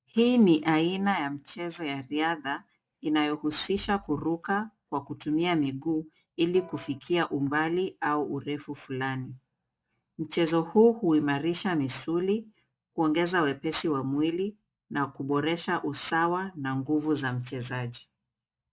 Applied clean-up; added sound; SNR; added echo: neural mask model DeepFilterNet 3.